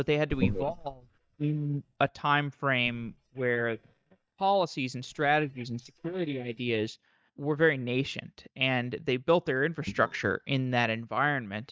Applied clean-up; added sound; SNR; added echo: neural mask model DeepFilterNet 3.